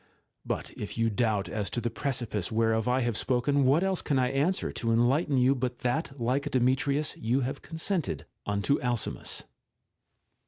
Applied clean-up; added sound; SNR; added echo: none; none; none; none.